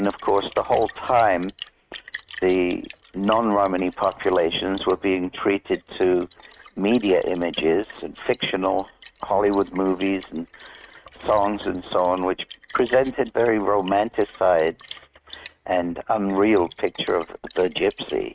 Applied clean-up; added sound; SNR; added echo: neural mask model RNNoise.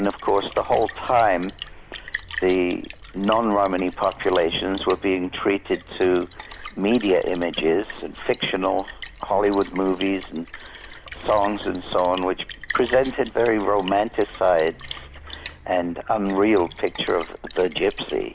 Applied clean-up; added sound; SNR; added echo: none; Splash, splatter; 16 dB; none.